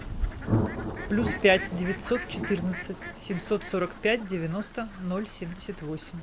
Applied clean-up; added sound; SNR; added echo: none; Thunder + Fowl; 5 dB; none.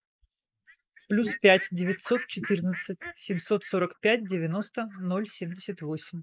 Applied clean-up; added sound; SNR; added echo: neural mask model Resemble Enhance denoiser.